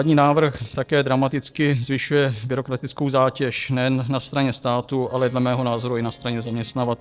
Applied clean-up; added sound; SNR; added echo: neural separator model SepFormer DNS4.